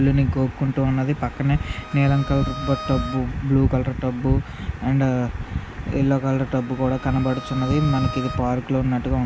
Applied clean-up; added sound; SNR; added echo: none; Bowed string instrument; 16 dB; none.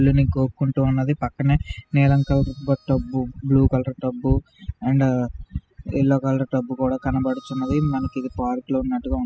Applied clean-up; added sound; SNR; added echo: classical method spectral subtraction.